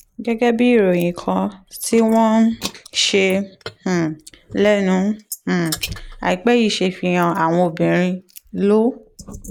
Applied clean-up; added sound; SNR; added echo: neural mask model Resemble Enhance denoiser.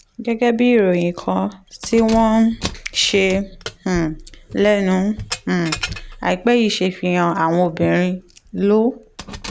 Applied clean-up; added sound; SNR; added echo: none; Keys jangling; 15 dB; none.